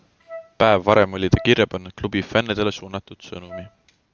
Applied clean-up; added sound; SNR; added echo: none; Wind instrument, woodwind instrument; 19 dB; none.